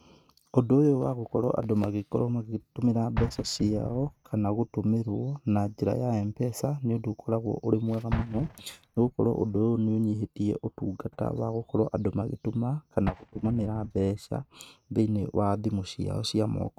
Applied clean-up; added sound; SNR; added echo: neural mask model RNNoise.